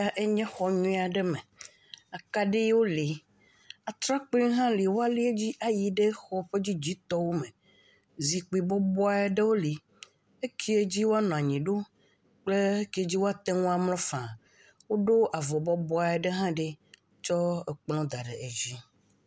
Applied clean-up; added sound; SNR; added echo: none; none; none; none.